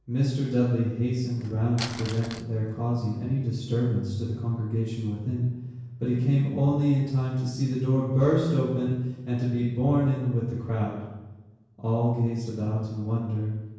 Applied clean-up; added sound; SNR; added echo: none; Crumpling, crinkling; 14 dB; reverberation time 1.0 s.